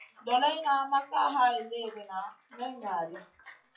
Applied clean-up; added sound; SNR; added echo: classical method WPE with log-MMSE.